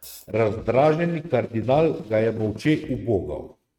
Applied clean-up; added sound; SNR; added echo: neural mask model RNNoise.